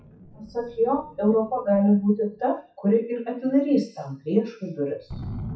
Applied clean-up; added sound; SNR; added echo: classical method WPE with log-MMSE.